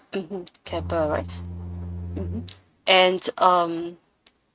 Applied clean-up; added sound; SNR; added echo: neural mask model RNNoise.